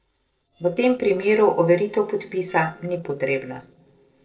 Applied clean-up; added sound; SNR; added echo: neural separator model SepFormer DNS4.